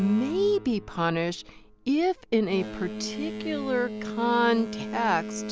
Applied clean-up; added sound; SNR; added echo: none; Boat, Water vehicle; 10 dB; none.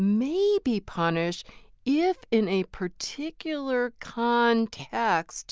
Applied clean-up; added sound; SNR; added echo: none; none; none; none.